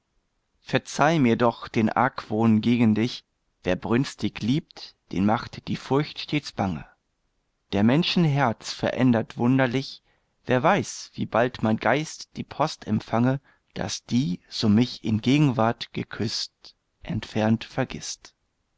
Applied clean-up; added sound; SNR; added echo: none; none; none; none.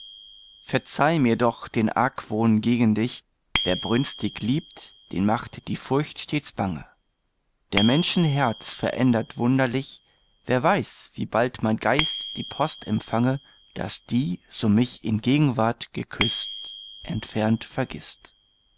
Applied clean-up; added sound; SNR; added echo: none; Bicycle bell; 12 dB; none.